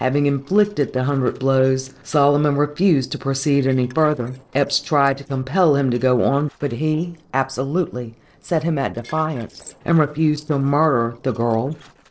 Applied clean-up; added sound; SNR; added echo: neural separator model SepFormer DNS4.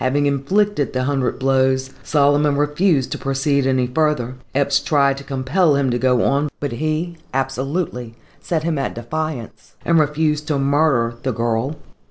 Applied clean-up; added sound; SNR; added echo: none; none; none; none.